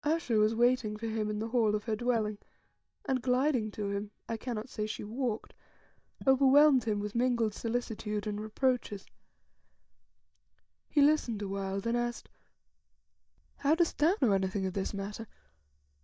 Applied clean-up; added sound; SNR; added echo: neural mask model DeepFilterNet 3.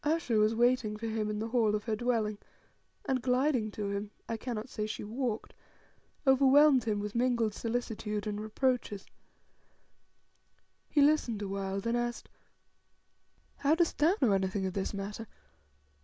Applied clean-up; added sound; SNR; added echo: none; none; none; none.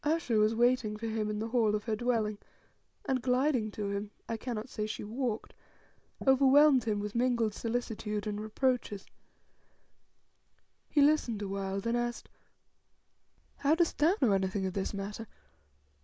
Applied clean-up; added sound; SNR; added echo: neural mask model Resemble Enhance denoiser.